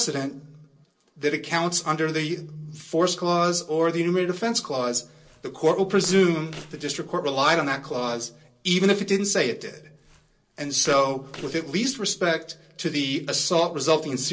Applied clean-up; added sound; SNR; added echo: neural separator model SepFormer DNS4.